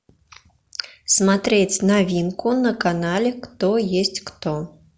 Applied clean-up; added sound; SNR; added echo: none; none; none; none.